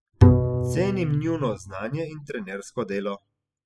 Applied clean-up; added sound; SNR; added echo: classical method spectral subtraction.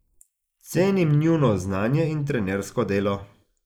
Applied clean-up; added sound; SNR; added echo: neural mask model Resemble Enhance denoiser.